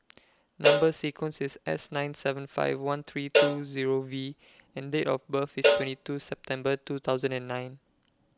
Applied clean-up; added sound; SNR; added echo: none; Cowbell; -1 dB; none.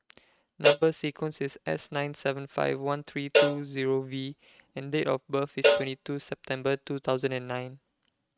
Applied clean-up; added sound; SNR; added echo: neural mask model RNNoise.